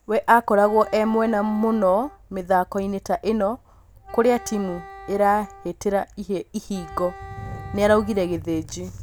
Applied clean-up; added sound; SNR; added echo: none; Wind instrument, woodwind instrument; 20 dB; none.